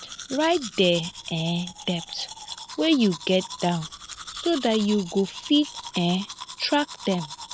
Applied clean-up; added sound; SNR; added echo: none; Domestic sounds, home sounds; 13 dB; none.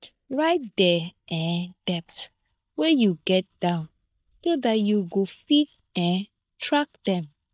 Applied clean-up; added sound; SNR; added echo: neural mask model DeepFilterNet 3.